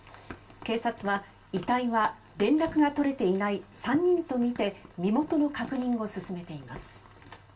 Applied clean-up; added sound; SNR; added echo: none; none; none; reverberation time 0.2 s.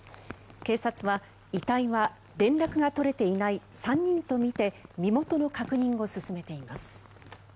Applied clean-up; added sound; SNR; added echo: none; none; none; none.